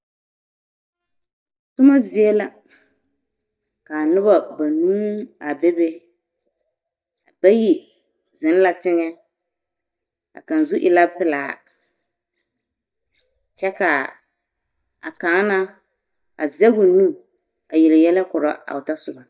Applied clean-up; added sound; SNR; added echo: neural mask model DeepFilterNet 3.